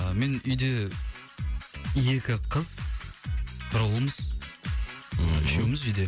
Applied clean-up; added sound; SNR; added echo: none; none; none; none.